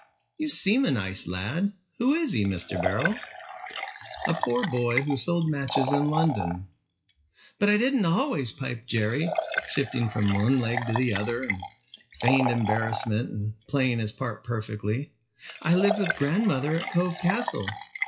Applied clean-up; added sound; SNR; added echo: classical method WPE with log-MMSE.